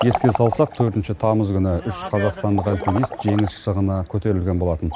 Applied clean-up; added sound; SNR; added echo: none; Liquid; 10 dB; none.